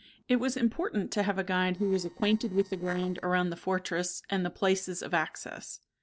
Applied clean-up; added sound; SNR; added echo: neural separator model SepFormer DNS4.